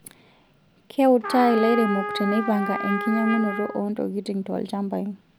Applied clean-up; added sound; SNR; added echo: none; Trumpet; 8 dB; none.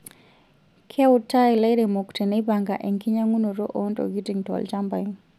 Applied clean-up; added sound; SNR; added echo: none; none; none; none.